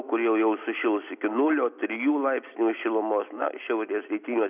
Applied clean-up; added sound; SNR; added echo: none; none; none; none.